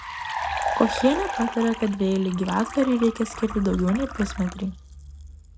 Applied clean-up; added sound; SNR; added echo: none; Car + Liquid; 8 dB; none.